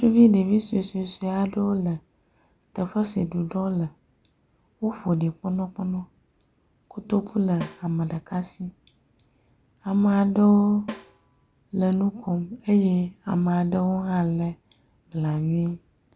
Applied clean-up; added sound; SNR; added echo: none; Snare drum; 18 dB; none.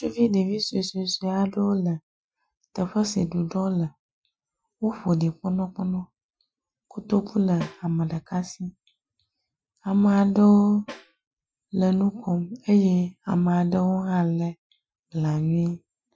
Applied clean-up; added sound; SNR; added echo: classical method Wiener filter.